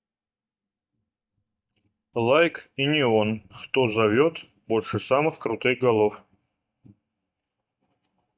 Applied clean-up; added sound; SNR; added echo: neural mask model DeepFilterNet 3.